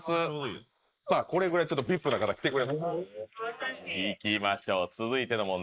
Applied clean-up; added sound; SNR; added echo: neural mask model Resemble Enhance denoiser.